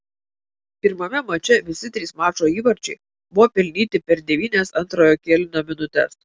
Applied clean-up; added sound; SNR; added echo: none; none; none; none.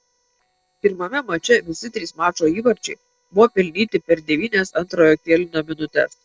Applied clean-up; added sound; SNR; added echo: neural separator model SepFormer DNS4.